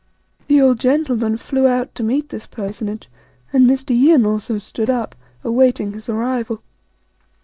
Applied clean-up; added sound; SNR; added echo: neural separator model SepFormer DNS4.